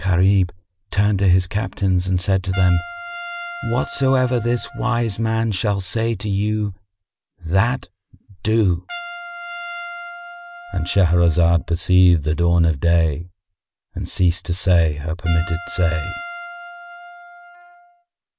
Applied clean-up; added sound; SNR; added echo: none; Trumpet; 17 dB; none.